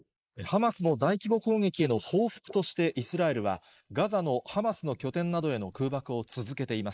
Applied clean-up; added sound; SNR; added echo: neural mask model Resemble Enhance denoiser.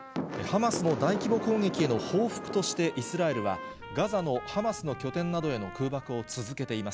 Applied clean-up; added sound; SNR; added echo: none; Trumpet; 15 dB; none.